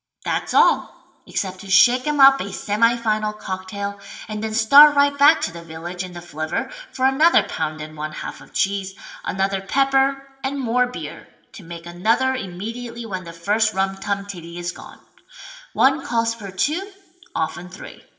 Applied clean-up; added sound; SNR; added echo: none; none; none; reverberation time 0.8 s.